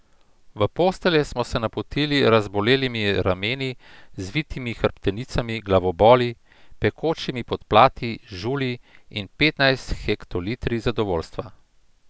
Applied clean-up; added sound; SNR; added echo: none; none; none; none.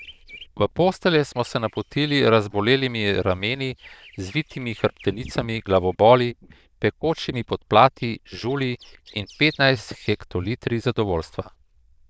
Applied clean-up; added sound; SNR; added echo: neural diffusion model UNIVERSE++.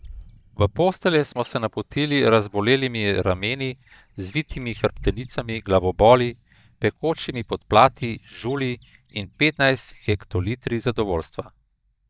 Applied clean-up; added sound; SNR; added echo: neural mask model DeepFilterNet 3.